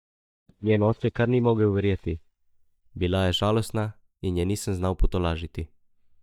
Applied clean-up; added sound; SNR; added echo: neural mask model DeepFilterNet 3.